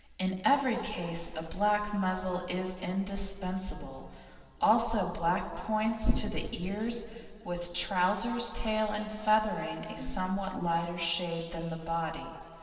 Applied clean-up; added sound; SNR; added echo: none; Bowed string instrument; 17 dB; reverberation time 2.4 s.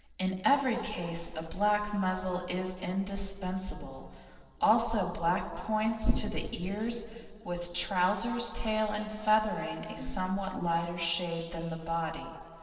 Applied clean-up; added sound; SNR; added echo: neural separator model SepFormer DNS4.